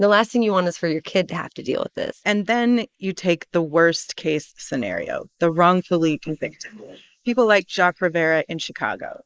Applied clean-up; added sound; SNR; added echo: neural mask model Resemble Enhance denoiser.